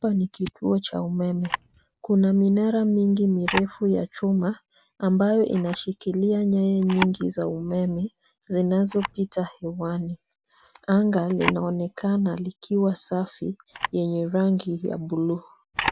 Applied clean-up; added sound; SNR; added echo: none; Camera; 13 dB; none.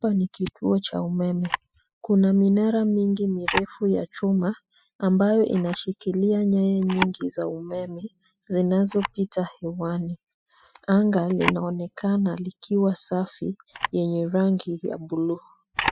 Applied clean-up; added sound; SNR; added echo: classical method spectral subtraction.